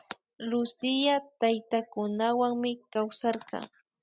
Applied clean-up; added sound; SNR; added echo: none; none; none; none.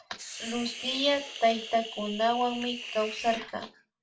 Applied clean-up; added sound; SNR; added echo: none; Hiss; 10 dB; reverberation time 0.2 s.